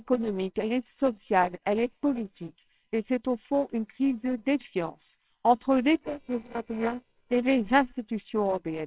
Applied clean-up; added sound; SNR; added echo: neural separator model SepFormer WHAMR!.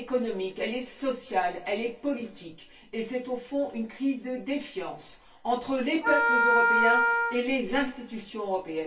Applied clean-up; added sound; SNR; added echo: none; Wind instrument, woodwind instrument; -5 dB; reverberation time 0.2 s.